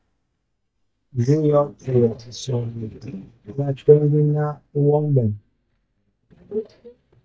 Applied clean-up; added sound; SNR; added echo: neural mask model DeepFilterNet 3.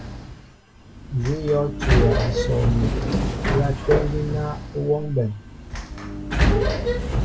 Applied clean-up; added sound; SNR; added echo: none; Sliding door; -2 dB; reverberation time 0.1 s.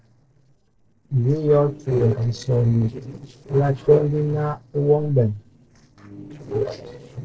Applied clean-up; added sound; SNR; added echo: neural separator model SepFormer DNS4.